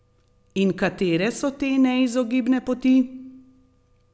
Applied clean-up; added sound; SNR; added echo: none; none; none; none.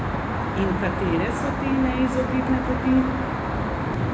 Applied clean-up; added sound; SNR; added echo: none; Traffic noise, roadway noise; 0 dB; reverberation time 0.9 s.